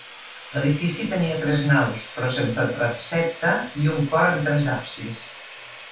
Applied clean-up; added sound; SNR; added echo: none; Sawing; 11 dB; reverberation time 0.3 s.